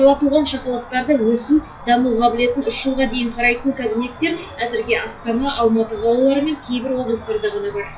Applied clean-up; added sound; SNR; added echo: classical method WPE with log-MMSE.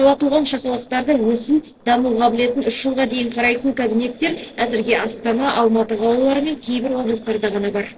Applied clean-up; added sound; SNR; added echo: neural separator model SepFormer DNS4.